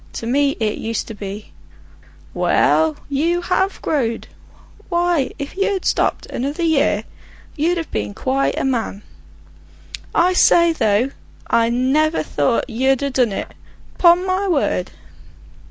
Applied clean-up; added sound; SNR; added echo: none; none; none; none.